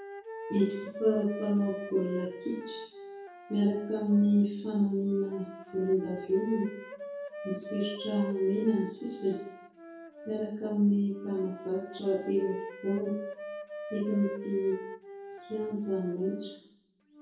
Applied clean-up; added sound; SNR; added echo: none; Wind instrument, woodwind instrument; 12 dB; reverberation time 0.6 s.